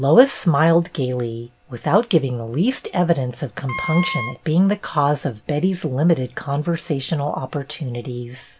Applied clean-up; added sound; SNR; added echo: none; Wind instrument, woodwind instrument; 9 dB; none.